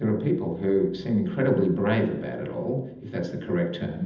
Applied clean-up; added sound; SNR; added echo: none; none; none; reverberation time 0.8 s.